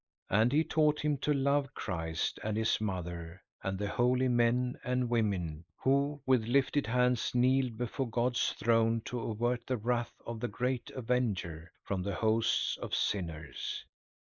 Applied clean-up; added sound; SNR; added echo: neural mask model Resemble Enhance denoiser.